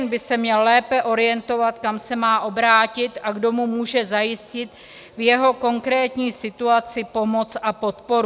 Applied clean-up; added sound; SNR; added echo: none; none; none; none.